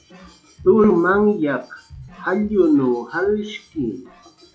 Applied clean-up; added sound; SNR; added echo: classical method log-MMSE.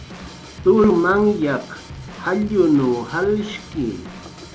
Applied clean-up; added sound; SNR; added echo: none; Drum / Drum kit; 16 dB; none.